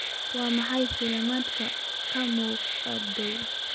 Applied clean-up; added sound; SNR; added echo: none; Insect; 0 dB; none.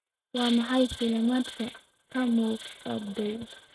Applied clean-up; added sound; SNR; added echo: neural mask model RNNoise.